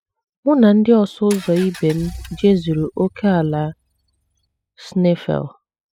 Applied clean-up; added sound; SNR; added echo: classical method spectral subtraction.